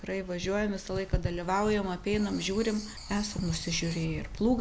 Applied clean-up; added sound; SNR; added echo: none; Writing; 20 dB; none.